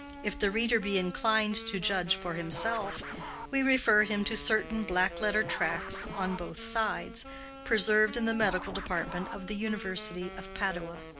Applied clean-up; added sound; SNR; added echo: none; Scratching (performance technique) + Wind instrument, woodwind instrument; 11 dB; none.